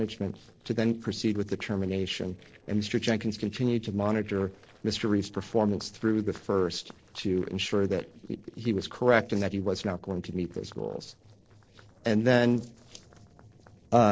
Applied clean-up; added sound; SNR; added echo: neural separator model SepFormer DNS4.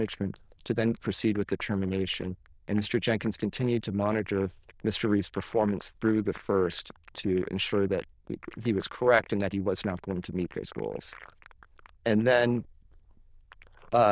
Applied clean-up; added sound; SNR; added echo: neural diffusion model UNIVERSE++.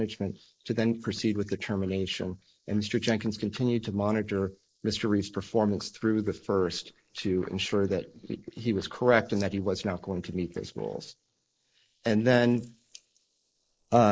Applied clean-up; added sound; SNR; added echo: neural mask model Resemble Enhance denoiser.